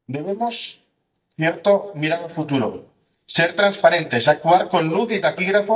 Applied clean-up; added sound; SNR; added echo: neural mask model DeepFilterNet 3.